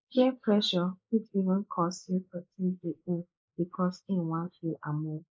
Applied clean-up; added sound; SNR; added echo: neural mask model Resemble Enhance denoiser.